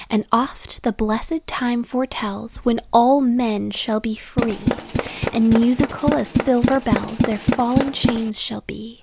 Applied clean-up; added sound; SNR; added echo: none; Tools; 1 dB; none.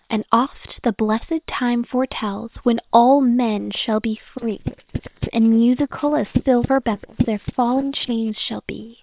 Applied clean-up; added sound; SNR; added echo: neural separator model SepFormer WHAM!.